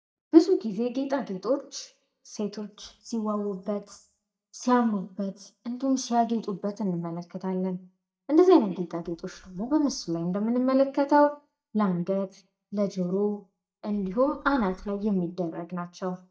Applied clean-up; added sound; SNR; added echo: neural mask model DeepFilterNet 3.